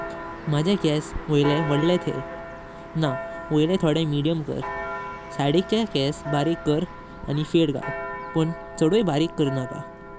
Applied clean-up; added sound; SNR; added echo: none; Church bell; 10 dB; none.